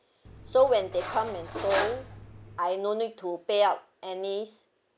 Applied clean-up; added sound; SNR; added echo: none; Cutlery, silverware; 8 dB; none.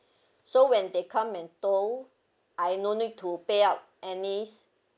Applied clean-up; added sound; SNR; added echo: none; none; none; none.